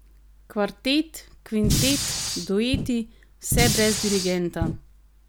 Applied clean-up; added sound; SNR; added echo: none; Fire; 0 dB; none.